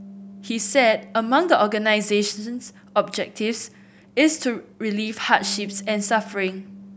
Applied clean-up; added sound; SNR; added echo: none; Bass guitar; 19 dB; none.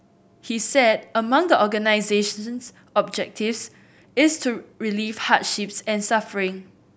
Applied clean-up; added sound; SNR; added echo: none; none; none; none.